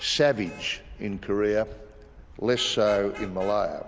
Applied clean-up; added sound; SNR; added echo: none; Bird vocalization, bird call, bird song + Traffic noise, roadway noise / Vehicle horn, car horn, honking; 18 dB; none.